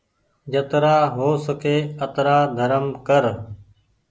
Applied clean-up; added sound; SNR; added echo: none; none; none; none.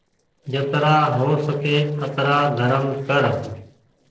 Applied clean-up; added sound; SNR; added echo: neural separator model SepFormer DNS4.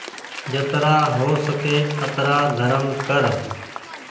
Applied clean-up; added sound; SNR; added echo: none; Applause / Crowd; 12 dB; reverberation time 0.8 s.